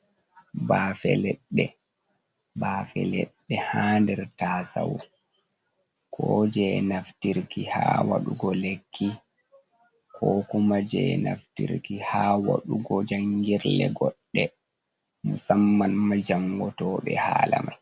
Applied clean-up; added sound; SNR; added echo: none; none; none; none.